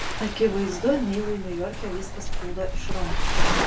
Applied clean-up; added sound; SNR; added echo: none; Waves, surf; -4 dB; reverberation time 0.2 s.